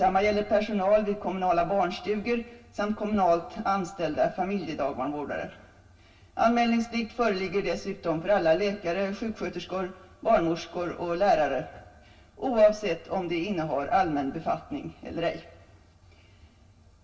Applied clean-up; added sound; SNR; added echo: none; none; none; reverberation time 0.1 s.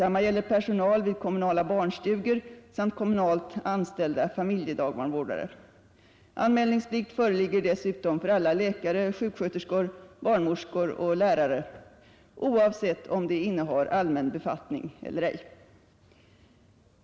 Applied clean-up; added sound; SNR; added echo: none; none; none; none.